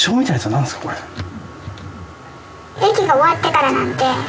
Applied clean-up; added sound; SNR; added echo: none; none; none; none.